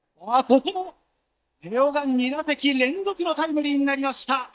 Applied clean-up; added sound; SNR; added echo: neural mask model DeepFilterNet 3.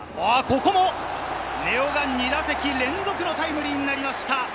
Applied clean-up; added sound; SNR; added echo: none; Toilet flush + Bus; 18 dB; none.